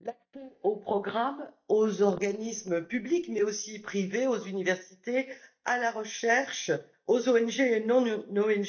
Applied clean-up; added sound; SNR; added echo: neural mask model DeepFilterNet 3.